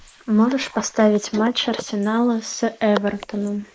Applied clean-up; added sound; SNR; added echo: neural mask model Resemble Enhance denoiser.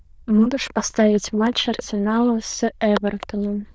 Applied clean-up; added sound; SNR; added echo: neural diffusion model UNIVERSE++.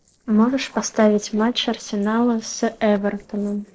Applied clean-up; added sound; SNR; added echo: neural separator model SepFormer DNS4.